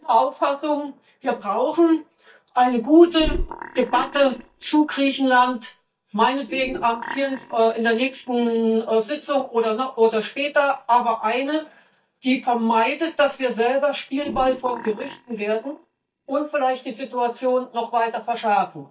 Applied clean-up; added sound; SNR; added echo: neural mask model DeepFilterNet 3.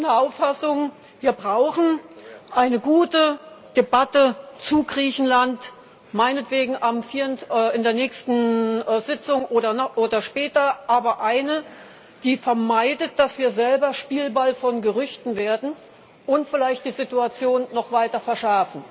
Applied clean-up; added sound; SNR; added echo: none; none; none; none.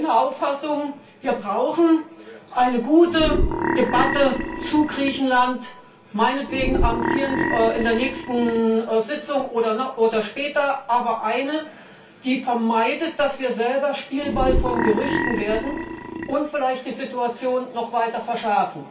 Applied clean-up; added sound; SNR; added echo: none; Burping, eructation; 2 dB; reverberation time 0.3 s.